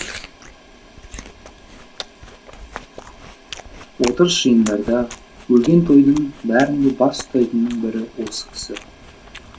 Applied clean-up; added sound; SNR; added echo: none; Chewing, mastication; 17 dB; reverberation time 0.1 s.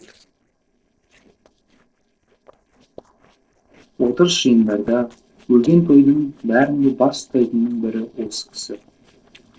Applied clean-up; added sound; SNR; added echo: neural separator model SepFormer DNS4.